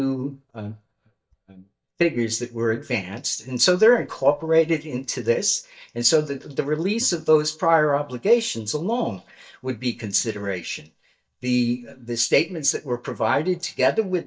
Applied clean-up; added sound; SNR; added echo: neural mask model DeepFilterNet 3.